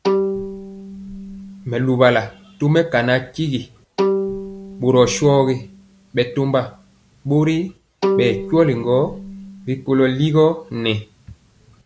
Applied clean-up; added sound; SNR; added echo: none; Bowed string instrument; 8 dB; none.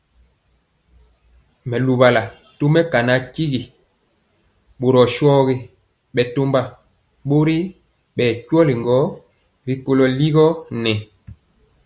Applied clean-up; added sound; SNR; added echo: none; none; none; none.